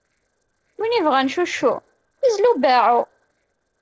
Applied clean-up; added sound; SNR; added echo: neural separator model SepFormer DNS4.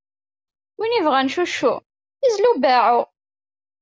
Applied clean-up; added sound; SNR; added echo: none; none; none; none.